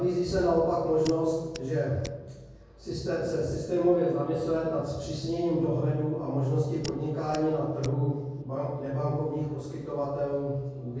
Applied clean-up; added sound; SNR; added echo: none; Hands; 19 dB; reverberation time 1.3 s.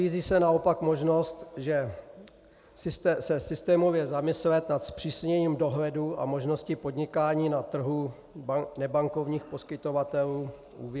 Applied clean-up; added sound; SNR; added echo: none; none; none; none.